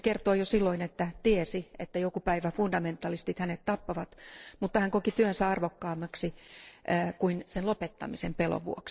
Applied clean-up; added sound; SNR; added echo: neural separator model SepFormer DNS4.